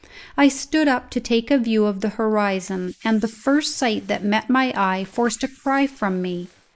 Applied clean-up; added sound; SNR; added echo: neural mask model Resemble Enhance denoiser.